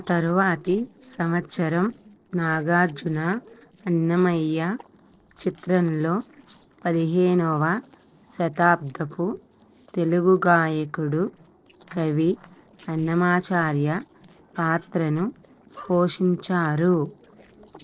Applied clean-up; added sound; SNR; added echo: neural separator model SepFormer DNS4.